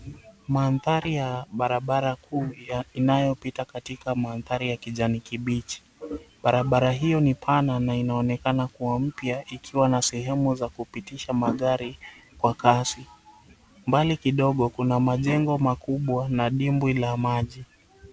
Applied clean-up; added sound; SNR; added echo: none; none; none; none.